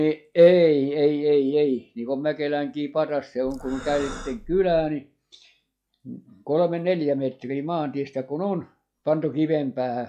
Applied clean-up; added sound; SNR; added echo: classical method log-MMSE.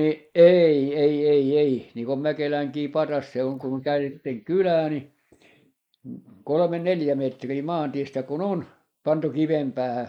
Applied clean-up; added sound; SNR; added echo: neural mask model Resemble Enhance denoiser.